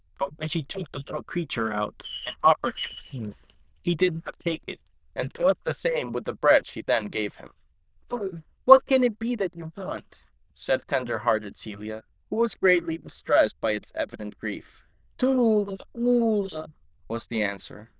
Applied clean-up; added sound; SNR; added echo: neural diffusion model UNIVERSE++.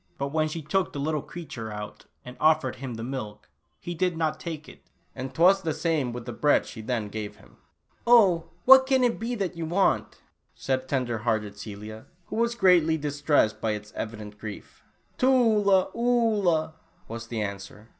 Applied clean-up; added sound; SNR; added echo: none; none; none; none.